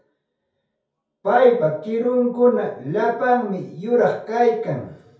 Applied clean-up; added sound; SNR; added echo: none; none; none; reverberation time 0.6 s.